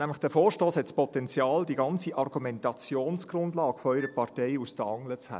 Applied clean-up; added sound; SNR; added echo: none; Wind instrument, woodwind instrument; 20 dB; none.